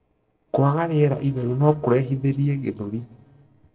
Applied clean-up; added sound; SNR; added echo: neural separator model SepFormer DNS4.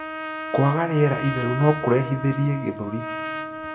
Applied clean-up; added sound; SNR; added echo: none; Trumpet; 8 dB; reverberation time 1.8 s.